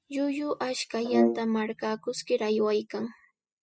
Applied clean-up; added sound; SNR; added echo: classical method spectral subtraction.